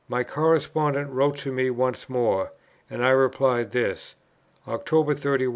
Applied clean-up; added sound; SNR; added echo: none; none; none; none.